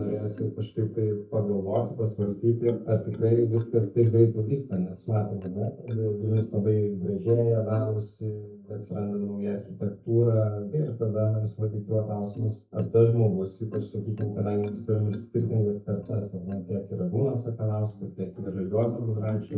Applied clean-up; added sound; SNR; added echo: neural mask model DeepFilterNet 3.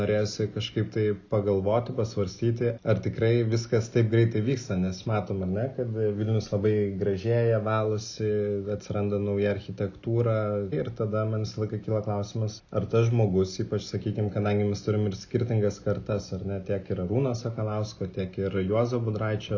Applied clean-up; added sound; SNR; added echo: none; none; none; none.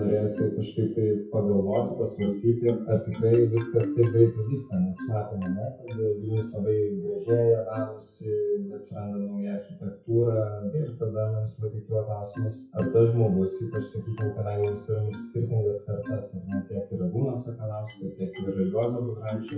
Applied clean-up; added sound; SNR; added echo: classical method WPE with log-MMSE.